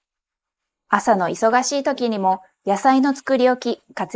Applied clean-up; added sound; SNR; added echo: neural mask model Resemble Enhance denoiser.